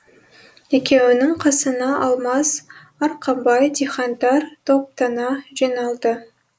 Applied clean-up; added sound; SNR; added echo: neural mask model Resemble Enhance denoiser.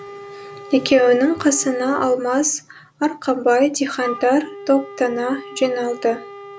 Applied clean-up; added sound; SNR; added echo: none; Wind instrument, woodwind instrument; 17 dB; none.